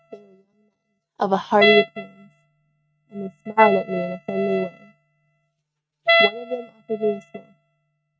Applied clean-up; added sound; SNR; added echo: neural mask model RNNoise.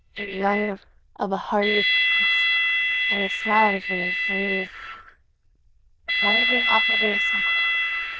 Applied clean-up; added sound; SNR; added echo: neural diffusion model UNIVERSE++.